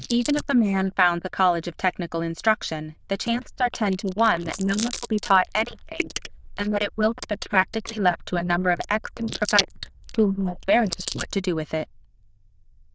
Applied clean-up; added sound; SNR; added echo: neural diffusion model UNIVERSE++.